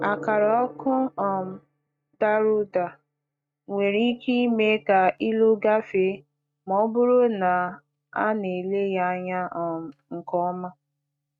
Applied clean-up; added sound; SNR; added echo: neural mask model RNNoise.